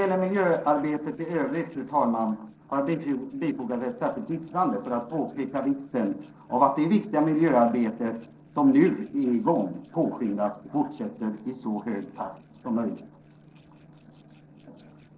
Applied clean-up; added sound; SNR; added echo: neural separator model SepFormer DNS4.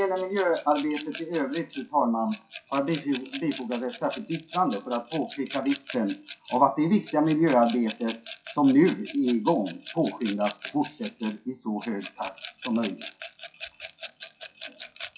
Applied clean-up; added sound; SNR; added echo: classical method WPE with log-MMSE.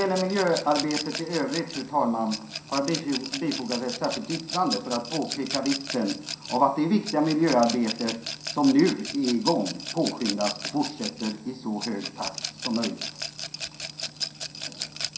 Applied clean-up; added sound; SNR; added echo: none; Rattle / Glass; 8 dB; reverberation time 0.5 s.